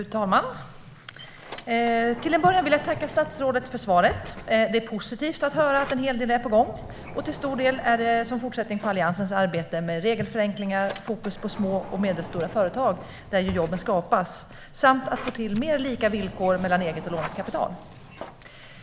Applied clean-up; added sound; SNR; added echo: none; Sliding door; 15 dB; none.